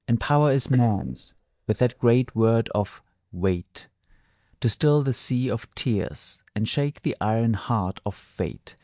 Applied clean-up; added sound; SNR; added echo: neural mask model DeepFilterNet 3.